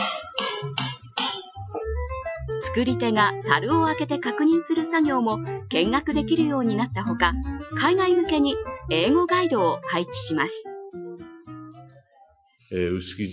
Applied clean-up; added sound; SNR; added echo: classical method Wiener filter.